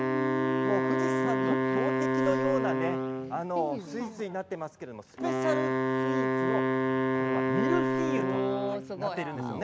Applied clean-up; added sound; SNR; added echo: none; Wind instrument, woodwind instrument; -5 dB; none.